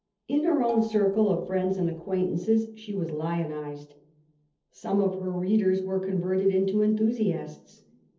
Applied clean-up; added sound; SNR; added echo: neural separator model SepFormer DNS4.